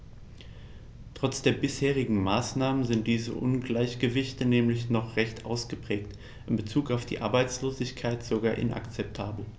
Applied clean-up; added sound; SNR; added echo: none; none; none; none.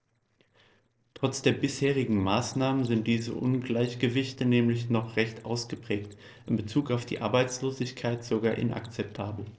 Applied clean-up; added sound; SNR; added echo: neural separator model SepFormer DNS4.